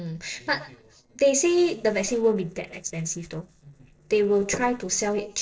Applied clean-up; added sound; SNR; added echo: neural separator model SepFormer DNS4.